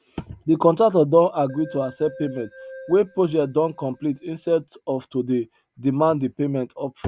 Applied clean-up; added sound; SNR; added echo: none; Keyboard (musical); 20 dB; none.